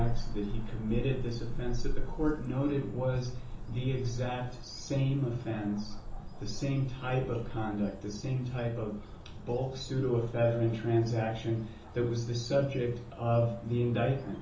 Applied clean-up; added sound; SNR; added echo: none; Cricket / Motor vehicle (road); 5 dB; reverberation time 1.2 s.